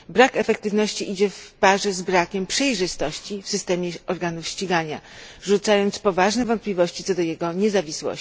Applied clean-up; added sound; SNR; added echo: none; none; none; none.